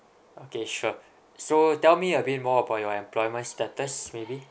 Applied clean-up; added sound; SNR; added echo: none; none; none; none.